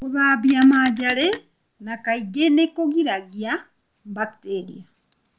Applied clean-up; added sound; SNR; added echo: none; Telephone; 16 dB; none.